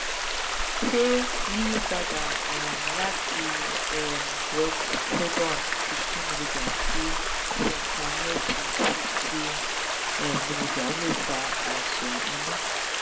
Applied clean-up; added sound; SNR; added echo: none; Stream; -4 dB; reverberation time 1.2 s.